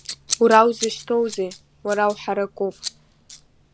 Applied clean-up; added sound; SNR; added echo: none; Scissors; 13 dB; none.